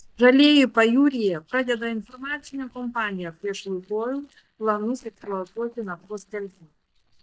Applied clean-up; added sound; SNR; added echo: neural mask model DeepFilterNet 3.